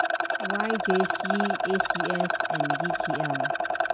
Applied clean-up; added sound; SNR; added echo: none; Rattle; -4 dB; none.